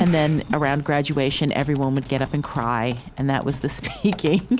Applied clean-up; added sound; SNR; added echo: none; Typing + Drum / Drum kit; 16 dB; none.